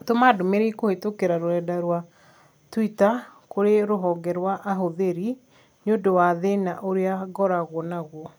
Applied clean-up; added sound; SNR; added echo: none; none; none; none.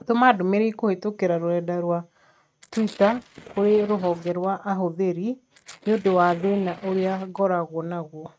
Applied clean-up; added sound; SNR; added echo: neural mask model RNNoise.